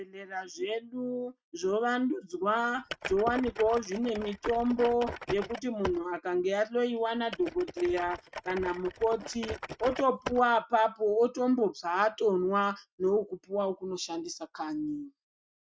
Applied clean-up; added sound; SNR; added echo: neural mask model RNNoise.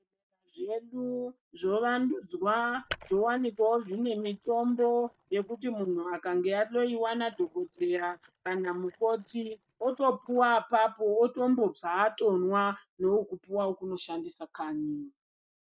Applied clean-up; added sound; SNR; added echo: neural mask model DeepFilterNet 3.